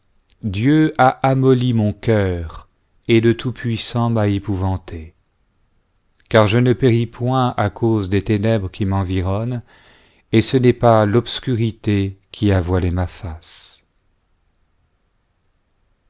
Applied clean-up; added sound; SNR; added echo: none; none; none; none.